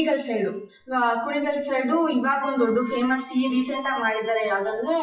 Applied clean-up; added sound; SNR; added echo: classical method WPE with log-MMSE.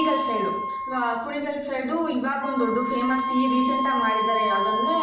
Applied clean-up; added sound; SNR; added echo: none; Wind instrument, woodwind instrument; 1 dB; reverberation time 0.7 s.